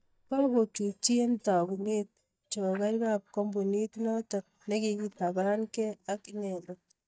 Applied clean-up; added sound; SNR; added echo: neural mask model DeepFilterNet 3.